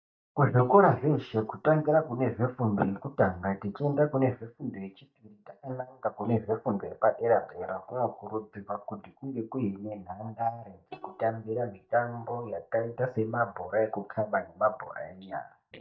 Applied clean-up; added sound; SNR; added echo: neural mask model DeepFilterNet 3.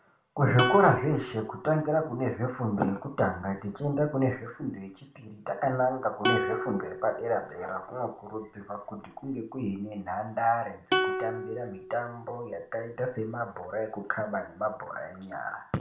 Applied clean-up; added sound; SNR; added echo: none; Plucked string instrument; 5 dB; reverberation time 0.4 s.